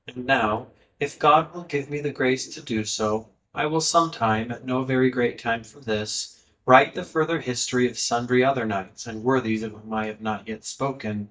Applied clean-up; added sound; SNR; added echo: neural mask model DeepFilterNet 3.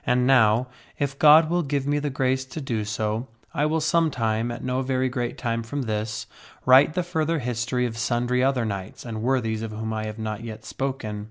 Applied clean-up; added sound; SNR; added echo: none; none; none; none.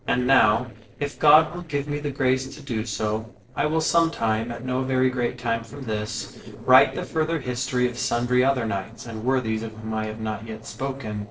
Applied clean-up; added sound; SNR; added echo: neural separator model SepFormer DNS4.